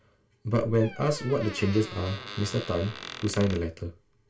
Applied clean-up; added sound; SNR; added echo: none; Squeak; 13 dB; reverberation time 0.2 s.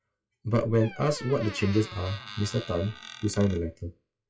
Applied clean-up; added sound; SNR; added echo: classical method WPE with log-MMSE.